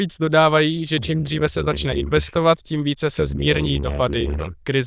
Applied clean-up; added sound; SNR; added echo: neural diffusion model UNIVERSE++.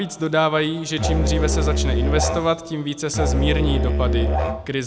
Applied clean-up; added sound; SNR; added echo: none; Musical instrument; -3 dB; none.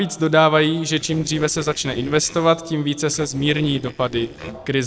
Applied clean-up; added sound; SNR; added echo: neural separator model SepFormer DNS4.